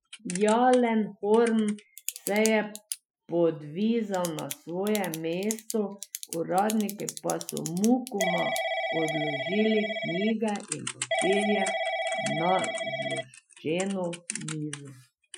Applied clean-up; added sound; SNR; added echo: classical method Wiener filter.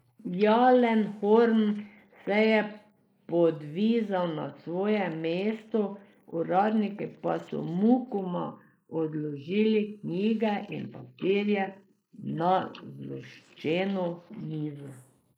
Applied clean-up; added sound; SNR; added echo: neural mask model Resemble Enhance denoiser.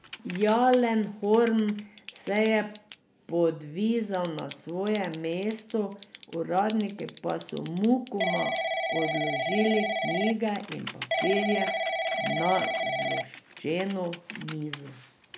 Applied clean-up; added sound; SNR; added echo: none; Telephone / Typing; 5 dB; none.